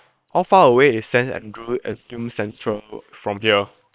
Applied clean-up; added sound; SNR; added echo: neural separator model SepFormer WHAM!.